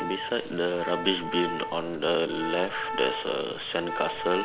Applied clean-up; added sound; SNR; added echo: none; Organ; 7 dB; none.